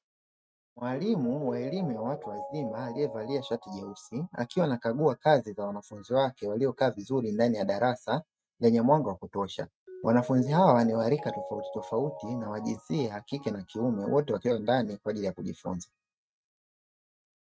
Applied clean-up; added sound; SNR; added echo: neural mask model RNNoise.